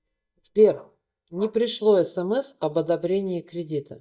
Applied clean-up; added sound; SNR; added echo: neural mask model DeepFilterNet 3.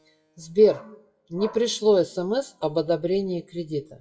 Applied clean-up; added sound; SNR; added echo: classical method WPE with log-MMSE.